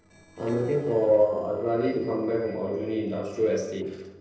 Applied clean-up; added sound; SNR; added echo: neural separator model SepFormer DNS4.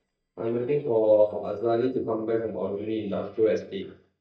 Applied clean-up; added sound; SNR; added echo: neural mask model DeepFilterNet 3.